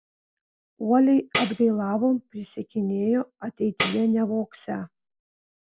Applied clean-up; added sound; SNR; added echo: none; Tambourine; 9 dB; none.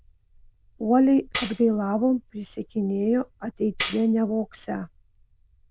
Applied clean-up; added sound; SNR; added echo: neural diffusion model UNIVERSE++.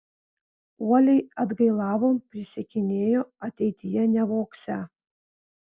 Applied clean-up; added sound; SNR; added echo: none; none; none; none.